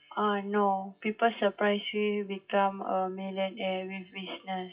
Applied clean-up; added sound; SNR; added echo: classical method WPE with log-MMSE.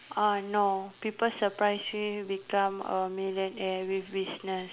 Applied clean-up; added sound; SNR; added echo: none; none; none; none.